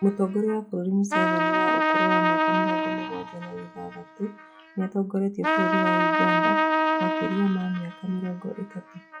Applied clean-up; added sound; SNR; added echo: classical method log-MMSE.